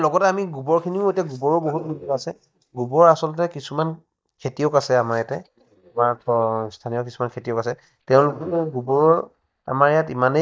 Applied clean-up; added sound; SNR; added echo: neural mask model DeepFilterNet 3.